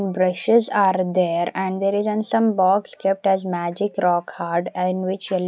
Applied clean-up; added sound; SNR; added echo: none; none; none; none.